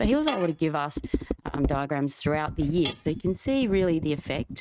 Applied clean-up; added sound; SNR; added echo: neural mask model RNNoise.